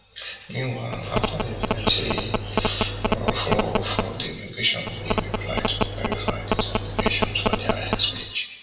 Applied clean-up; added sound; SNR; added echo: none; Telephone; -3 dB; reverberation time 1.0 s.